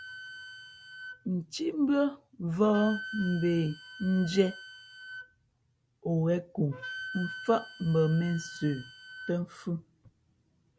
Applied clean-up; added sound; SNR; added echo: none; Wind instrument, woodwind instrument; 14 dB; none.